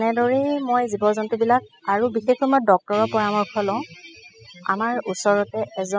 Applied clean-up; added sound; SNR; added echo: classical method spectral subtraction.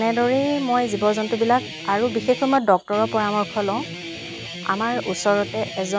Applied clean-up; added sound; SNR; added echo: none; Guitar; 12 dB; none.